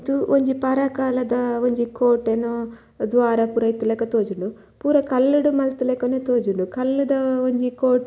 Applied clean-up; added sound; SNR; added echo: none; none; none; none.